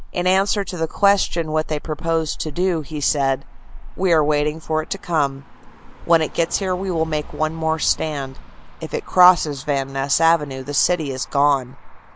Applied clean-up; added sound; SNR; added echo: none; Motor vehicle (road); 11 dB; none.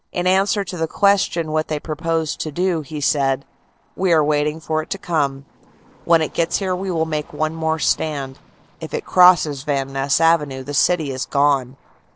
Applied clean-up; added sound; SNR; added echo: neural separator model SepFormer DNS4.